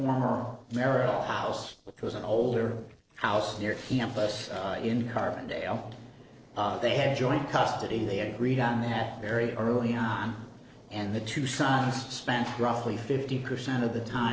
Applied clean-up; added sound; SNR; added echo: neural separator model SepFormer DNS4.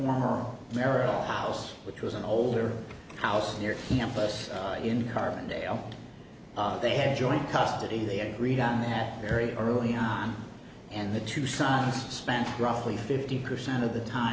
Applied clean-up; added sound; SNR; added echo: none; none; none; none.